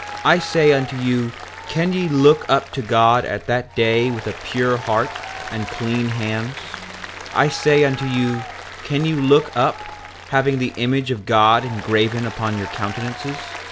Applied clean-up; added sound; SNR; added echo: none; Applause; 14 dB; none.